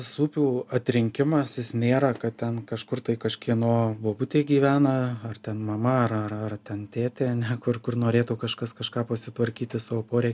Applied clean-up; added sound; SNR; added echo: none; none; none; none.